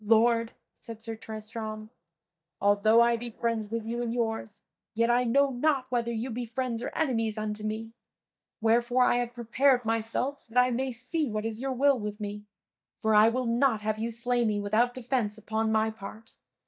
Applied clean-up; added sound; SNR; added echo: neural mask model DeepFilterNet 3.